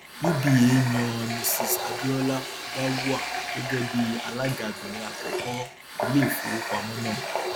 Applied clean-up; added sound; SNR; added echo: none; Water tap, faucet; 4 dB; none.